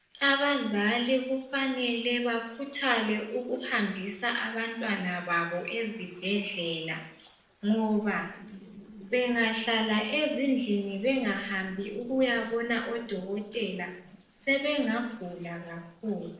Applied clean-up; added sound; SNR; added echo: neural separator model SepFormer DNS4.